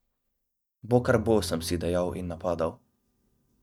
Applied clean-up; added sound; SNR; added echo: neural mask model DeepFilterNet 3.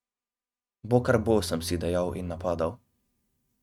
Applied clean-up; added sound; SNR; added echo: neural mask model RNNoise.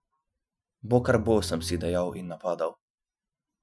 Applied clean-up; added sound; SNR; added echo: classical method Wiener filter.